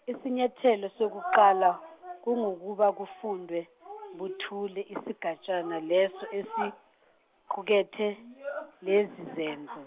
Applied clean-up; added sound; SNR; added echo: none; none; none; none.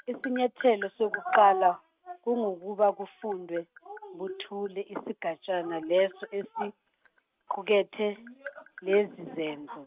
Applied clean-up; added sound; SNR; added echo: neural mask model RNNoise.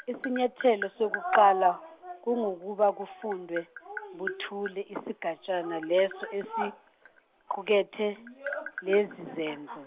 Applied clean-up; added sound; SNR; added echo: none; Tap; 16 dB; none.